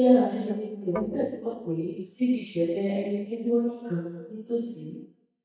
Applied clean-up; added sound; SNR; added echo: neural mask model DeepFilterNet 3.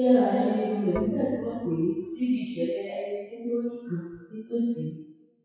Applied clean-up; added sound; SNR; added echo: classical method WPE with log-MMSE.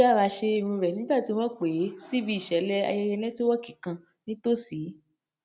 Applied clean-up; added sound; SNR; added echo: none; none; none; none.